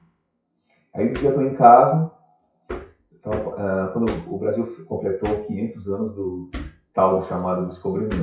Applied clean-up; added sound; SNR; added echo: classical method WPE with log-MMSE.